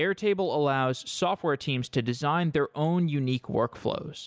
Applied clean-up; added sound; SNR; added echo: none; none; none; none.